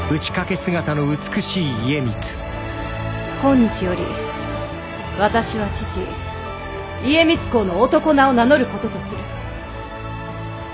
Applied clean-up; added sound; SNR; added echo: none; none; none; none.